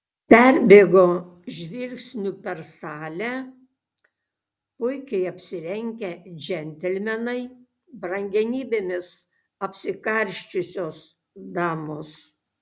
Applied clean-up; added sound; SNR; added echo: none; none; none; none.